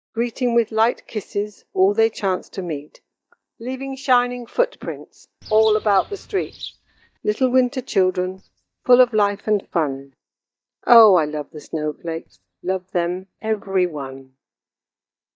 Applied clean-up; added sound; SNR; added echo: neural mask model DeepFilterNet 3.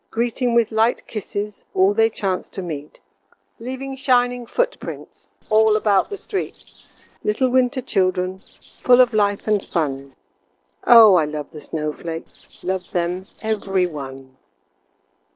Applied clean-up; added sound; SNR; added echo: neural separator model SepFormer DNS4.